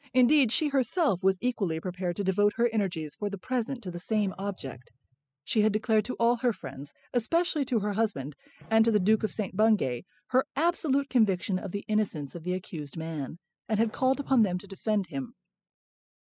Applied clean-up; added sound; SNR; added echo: classical method spectral subtraction.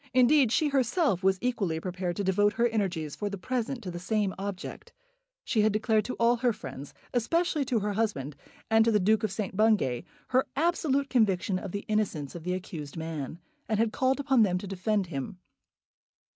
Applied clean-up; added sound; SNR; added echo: none; none; none; none.